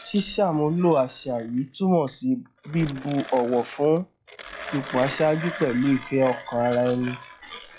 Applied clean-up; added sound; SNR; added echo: classical method log-MMSE.